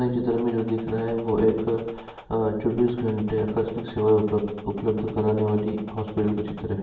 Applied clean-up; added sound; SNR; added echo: none; Gunshot, gunfire; 19 dB; reverberation time 0.8 s.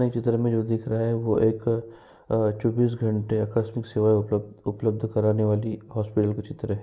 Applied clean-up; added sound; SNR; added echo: none; none; none; none.